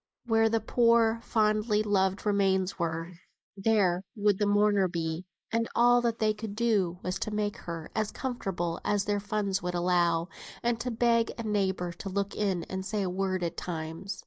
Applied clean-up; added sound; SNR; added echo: neural mask model Resemble Enhance denoiser.